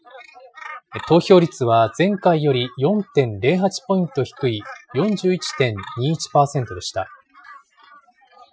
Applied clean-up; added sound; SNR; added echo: classical method Wiener filter.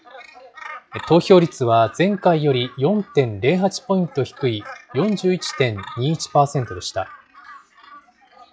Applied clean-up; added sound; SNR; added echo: classical method log-MMSE.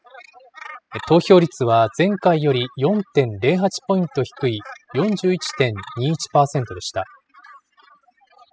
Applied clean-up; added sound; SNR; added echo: classical method spectral subtraction.